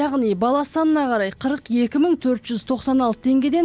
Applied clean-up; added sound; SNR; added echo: none; none; none; none.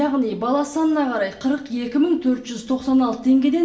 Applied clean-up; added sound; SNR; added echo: none; none; none; reverberation time 0.7 s.